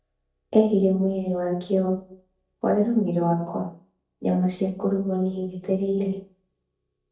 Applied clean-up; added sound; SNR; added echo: neural mask model DeepFilterNet 3.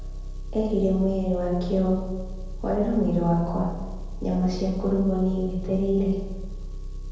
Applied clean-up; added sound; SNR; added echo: none; Engine; 7 dB; reverberation time 1.2 s.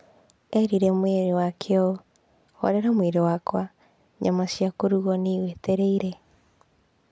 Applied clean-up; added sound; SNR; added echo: none; none; none; none.